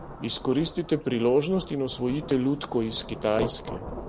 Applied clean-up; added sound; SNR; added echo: none; Rain / Thunderstorm; 11 dB; none.